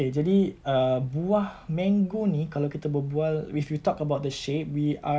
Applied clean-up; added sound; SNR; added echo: none; none; none; none.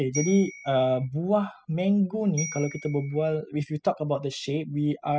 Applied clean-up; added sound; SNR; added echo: classical method spectral subtraction.